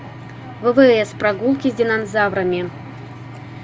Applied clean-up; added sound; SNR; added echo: none; none; none; none.